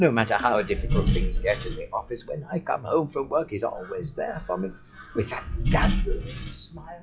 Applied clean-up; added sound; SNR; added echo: classical method log-MMSE.